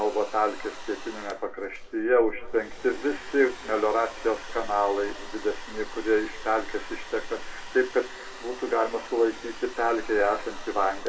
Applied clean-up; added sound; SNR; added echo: none; Domestic sounds, home sounds; 17 dB; reverberation time 1.5 s.